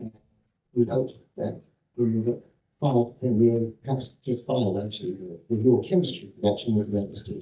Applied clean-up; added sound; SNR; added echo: neural mask model DeepFilterNet 3.